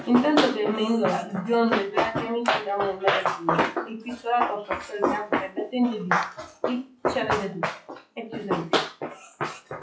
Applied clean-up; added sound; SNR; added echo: classical method WPE with log-MMSE.